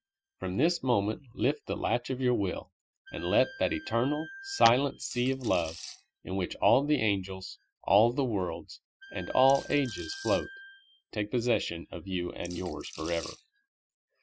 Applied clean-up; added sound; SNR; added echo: classical method Wiener filter.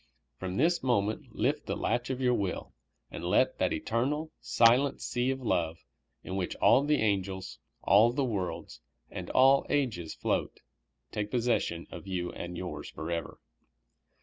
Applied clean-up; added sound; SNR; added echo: none; none; none; none.